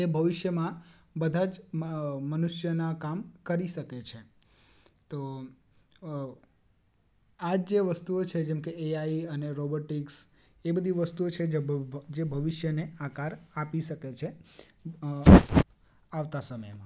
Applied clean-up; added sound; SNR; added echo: none; none; none; none.